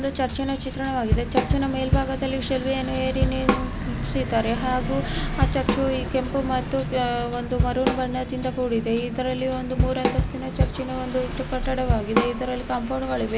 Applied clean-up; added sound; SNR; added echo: none; Drum / Drum kit; 4 dB; none.